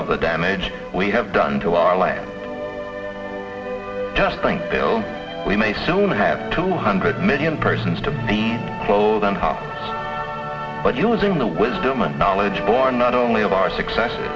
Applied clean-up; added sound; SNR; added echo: none; none; none; reverberation time 2.9 s.